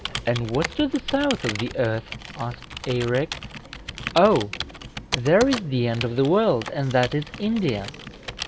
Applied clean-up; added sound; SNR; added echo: none; Computer keyboard; 10 dB; none.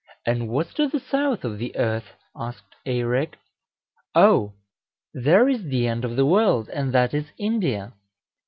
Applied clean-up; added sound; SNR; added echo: none; none; none; none.